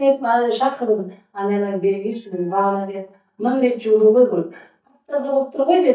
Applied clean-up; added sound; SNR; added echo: neural mask model DeepFilterNet 3.